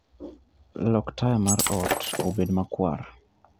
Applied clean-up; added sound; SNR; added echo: none; Shatter; 2 dB; none.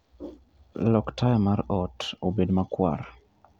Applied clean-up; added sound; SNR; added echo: none; none; none; none.